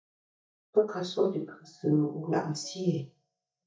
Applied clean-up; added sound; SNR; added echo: neural mask model DeepFilterNet 3.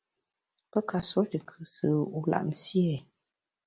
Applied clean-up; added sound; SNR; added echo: none; none; none; none.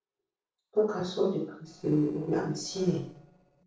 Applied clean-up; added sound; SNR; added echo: neural separator model SepFormer DNS4.